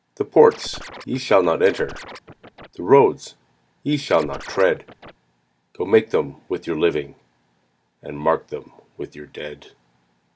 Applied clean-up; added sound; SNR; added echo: none; Scratching (performance technique); 16 dB; none.